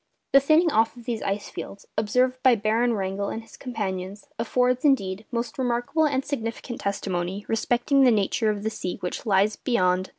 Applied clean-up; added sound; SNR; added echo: none; none; none; none.